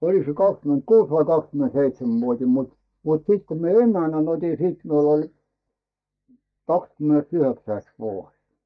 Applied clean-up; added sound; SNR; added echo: neural mask model DeepFilterNet 3.